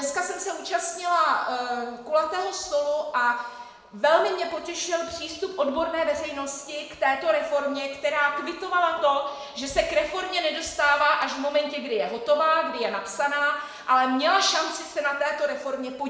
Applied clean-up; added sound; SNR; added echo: none; none; none; reverberation time 0.9 s.